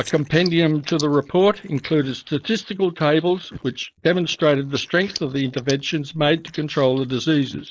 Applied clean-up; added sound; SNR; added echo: neural mask model Resemble Enhance denoiser.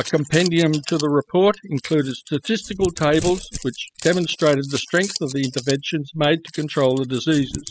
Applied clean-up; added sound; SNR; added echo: classical method spectral subtraction.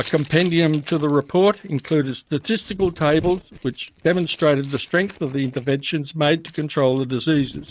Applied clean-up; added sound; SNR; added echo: neural mask model RNNoise.